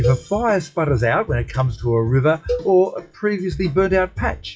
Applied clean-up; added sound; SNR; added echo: classical method WPE with log-MMSE.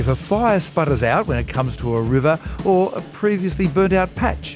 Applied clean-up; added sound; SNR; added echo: none; none; none; none.